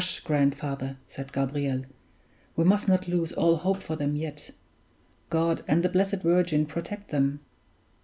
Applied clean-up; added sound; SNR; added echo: none; none; none; none.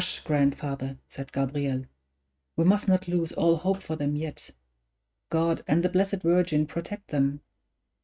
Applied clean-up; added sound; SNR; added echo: neural mask model RNNoise.